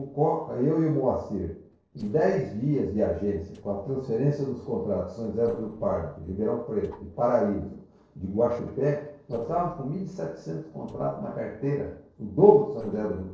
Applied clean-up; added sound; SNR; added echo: neural separator model SepFormer DNS4.